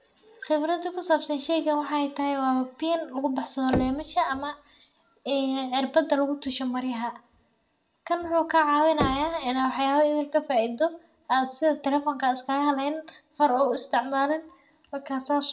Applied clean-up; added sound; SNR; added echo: none; Knock / Wood; 12 dB; reverberation time 0.3 s.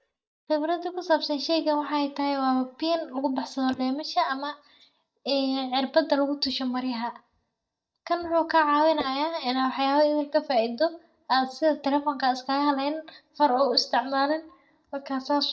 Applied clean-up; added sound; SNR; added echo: neural mask model DeepFilterNet 3.